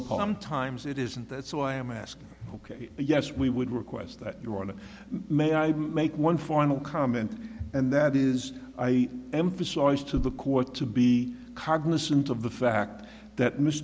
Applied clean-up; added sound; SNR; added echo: none; none; none; none.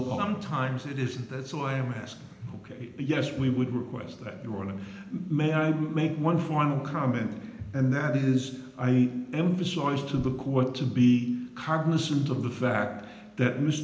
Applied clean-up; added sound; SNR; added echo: none; none; none; reverberation time 0.9 s.